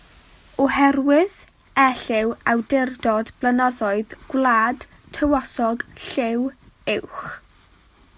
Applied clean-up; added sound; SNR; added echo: none; none; none; none.